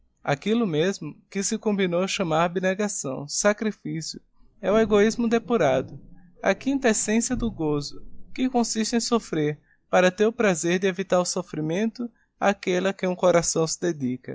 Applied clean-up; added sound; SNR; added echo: classical method log-MMSE.